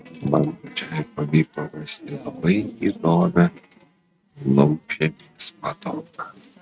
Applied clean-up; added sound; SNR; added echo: neural mask model RNNoise.